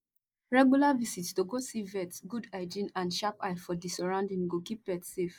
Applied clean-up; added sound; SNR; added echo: neural mask model Resemble Enhance denoiser.